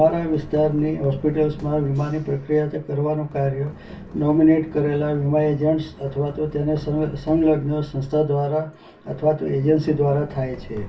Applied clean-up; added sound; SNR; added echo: none; Run; 18 dB; reverberation time 0.2 s.